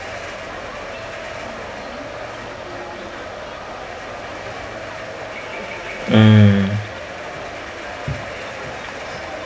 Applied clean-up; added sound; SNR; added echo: none; Crowd; 11 dB; none.